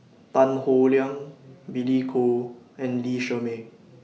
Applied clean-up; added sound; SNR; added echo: none; none; none; none.